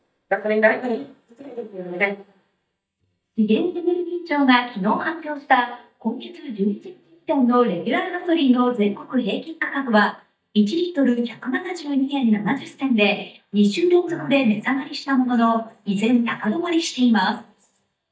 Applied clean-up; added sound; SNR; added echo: neural mask model DeepFilterNet 3.